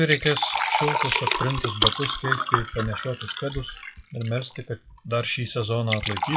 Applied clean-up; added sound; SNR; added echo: classical method WPE with log-MMSE.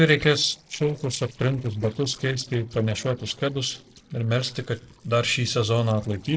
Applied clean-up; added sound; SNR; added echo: neural separator model SepFormer DNS4.